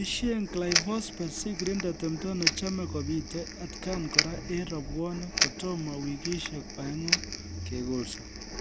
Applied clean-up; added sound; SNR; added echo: none; Crackle; 0 dB; none.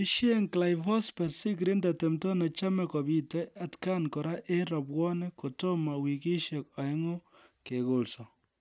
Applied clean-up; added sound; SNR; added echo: none; none; none; none.